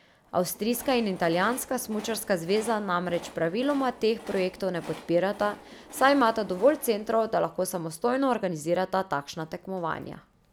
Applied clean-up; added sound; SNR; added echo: none; Train; 20 dB; none.